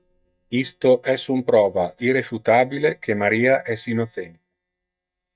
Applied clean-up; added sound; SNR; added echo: neural mask model DeepFilterNet 3.